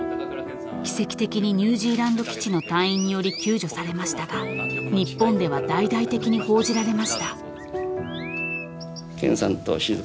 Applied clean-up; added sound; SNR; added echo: none; Chirp, tweet; 13 dB; none.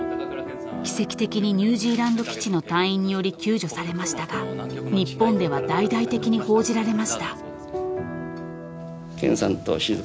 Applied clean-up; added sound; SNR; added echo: none; none; none; none.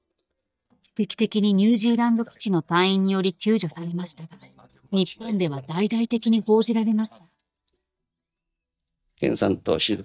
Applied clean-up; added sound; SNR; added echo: neural mask model DeepFilterNet 3.